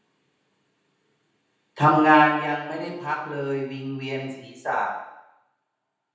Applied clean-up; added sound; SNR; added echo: none; none; none; reverberation time 0.9 s.